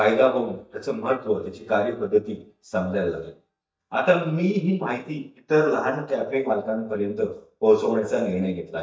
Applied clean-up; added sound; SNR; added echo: neural mask model DeepFilterNet 3.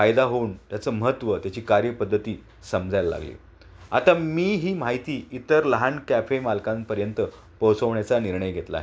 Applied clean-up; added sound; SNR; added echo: none; none; none; none.